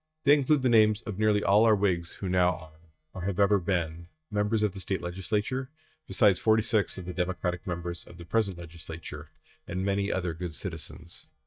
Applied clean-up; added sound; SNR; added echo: neural mask model DeepFilterNet 3.